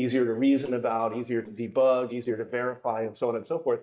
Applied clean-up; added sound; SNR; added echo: neural mask model DeepFilterNet 3.